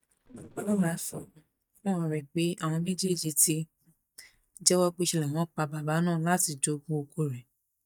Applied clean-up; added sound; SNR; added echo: neural mask model DeepFilterNet 3.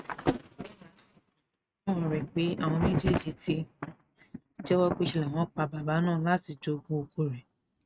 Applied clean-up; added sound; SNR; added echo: neural mask model RNNoise.